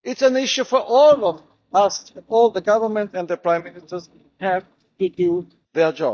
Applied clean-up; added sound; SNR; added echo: neural mask model DeepFilterNet 3.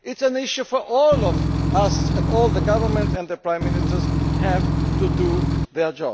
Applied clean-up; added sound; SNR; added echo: none; Engine / Truck / Car; -3 dB; none.